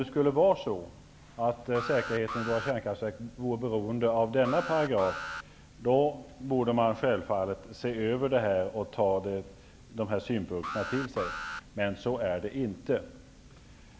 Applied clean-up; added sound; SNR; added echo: none; Alarm; 10 dB; none.